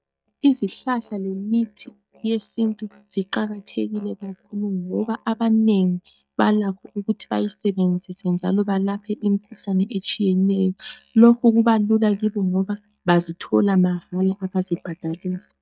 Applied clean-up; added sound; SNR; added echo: neural mask model DeepFilterNet 3.